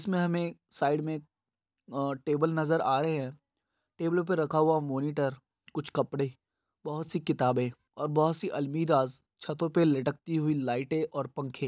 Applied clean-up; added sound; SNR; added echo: none; none; none; none.